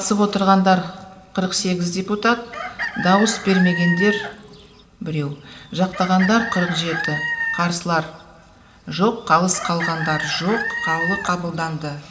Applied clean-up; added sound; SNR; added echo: none; Chicken, rooster; 8 dB; reverberation time 0.4 s.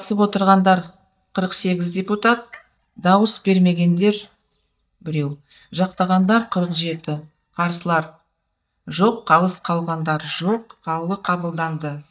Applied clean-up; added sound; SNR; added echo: neural mask model DeepFilterNet 3.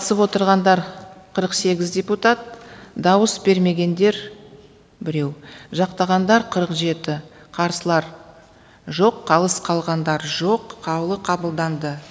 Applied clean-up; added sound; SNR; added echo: none; none; none; none.